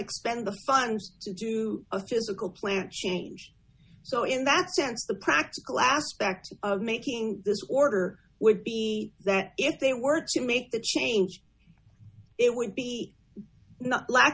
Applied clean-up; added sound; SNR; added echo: none; none; none; none.